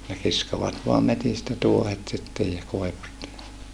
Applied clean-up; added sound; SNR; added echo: none; none; none; none.